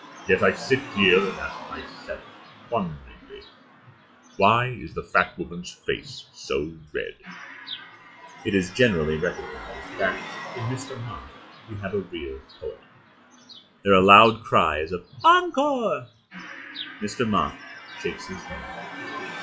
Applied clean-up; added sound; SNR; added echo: classical method log-MMSE.